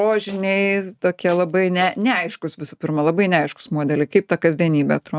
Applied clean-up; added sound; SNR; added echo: neural mask model RNNoise.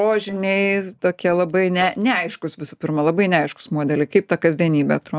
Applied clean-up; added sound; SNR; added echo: neural mask model Resemble Enhance denoiser.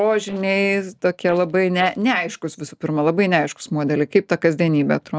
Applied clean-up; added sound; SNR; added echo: neural separator model SepFormer DNS4.